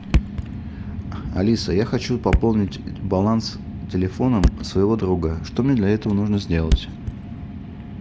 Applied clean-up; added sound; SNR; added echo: none; Thump, thud; 6 dB; none.